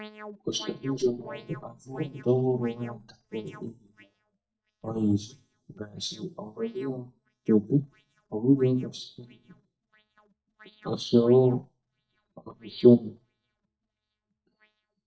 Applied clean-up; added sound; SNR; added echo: neural mask model DeepFilterNet 3.